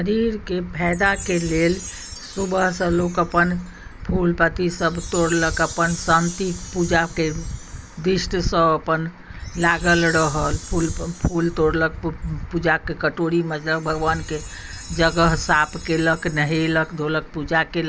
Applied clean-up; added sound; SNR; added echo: none; Chime; 18 dB; none.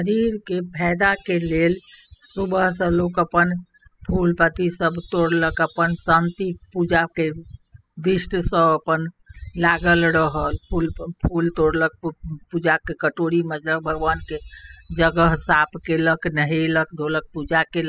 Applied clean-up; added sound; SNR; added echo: classical method spectral subtraction.